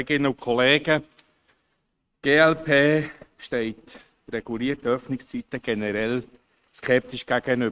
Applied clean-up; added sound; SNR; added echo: neural mask model RNNoise.